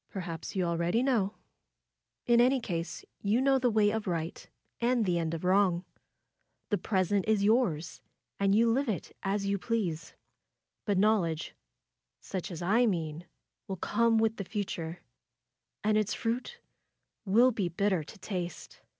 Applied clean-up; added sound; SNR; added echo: none; none; none; none.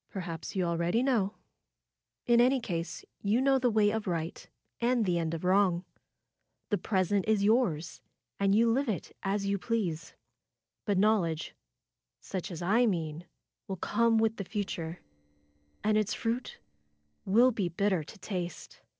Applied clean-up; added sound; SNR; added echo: neural separator model SepFormer DNS4.